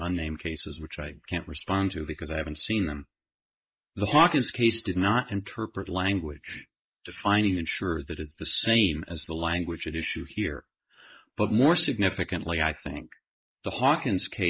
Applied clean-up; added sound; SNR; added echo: neural mask model Resemble Enhance denoiser.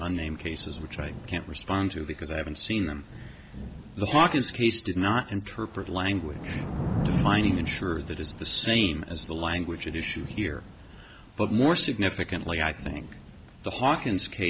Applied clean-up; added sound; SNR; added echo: none; Thunder / Rain; 8 dB; none.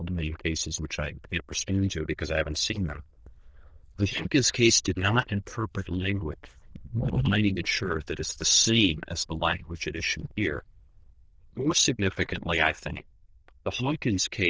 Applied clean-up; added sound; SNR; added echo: neural diffusion model UNIVERSE++.